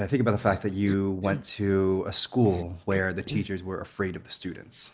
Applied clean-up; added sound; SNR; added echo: neural mask model Resemble Enhance denoiser.